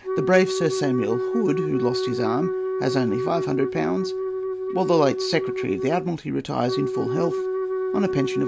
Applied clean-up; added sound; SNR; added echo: none; Wind instrument, woodwind instrument; 2 dB; none.